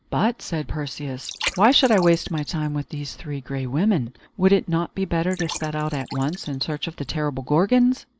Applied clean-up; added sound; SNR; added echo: neural mask model Resemble Enhance denoiser.